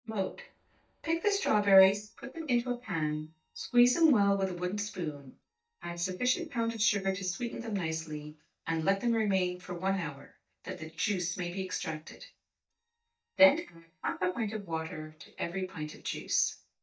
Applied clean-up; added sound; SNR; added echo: neural mask model DeepFilterNet 3.